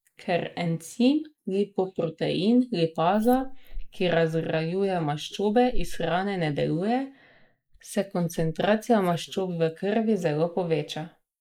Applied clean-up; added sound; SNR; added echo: neural mask model Resemble Enhance denoiser.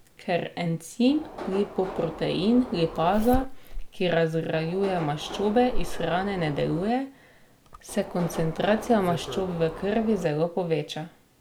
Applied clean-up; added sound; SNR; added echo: none; Subway, metro, underground + Zipper (clothing); 9 dB; none.